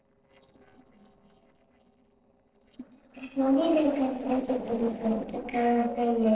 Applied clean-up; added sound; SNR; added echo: neural separator model SepFormer DNS4.